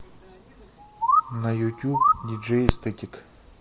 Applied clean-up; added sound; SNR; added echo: none; Bird; -2 dB; none.